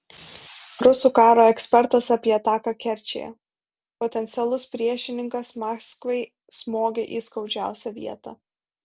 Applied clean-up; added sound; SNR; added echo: none; none; none; none.